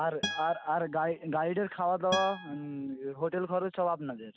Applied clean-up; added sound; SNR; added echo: none; Acoustic guitar; 10 dB; none.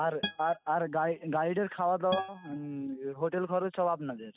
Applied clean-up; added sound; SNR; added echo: neural mask model RNNoise.